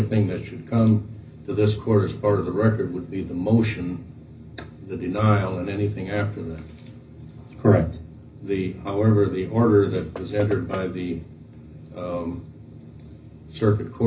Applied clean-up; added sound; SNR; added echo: none; Knock; 15 dB; reverberation time 0.4 s.